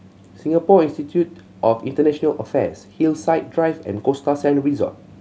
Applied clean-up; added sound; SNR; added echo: none; none; none; none.